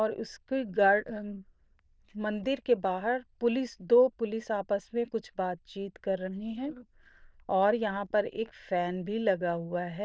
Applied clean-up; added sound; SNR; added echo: neural diffusion model UNIVERSE++.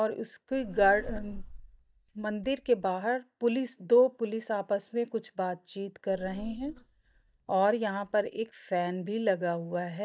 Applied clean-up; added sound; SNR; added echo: neural mask model DeepFilterNet 3.